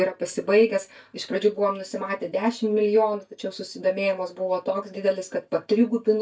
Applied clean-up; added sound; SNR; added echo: neural mask model DeepFilterNet 3.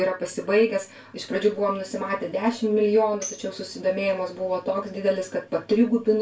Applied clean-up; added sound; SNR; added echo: none; Tambourine; 18 dB; reverberation time 0.2 s.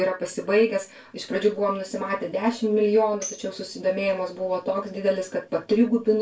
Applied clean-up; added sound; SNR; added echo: neural separator model SepFormer DNS4.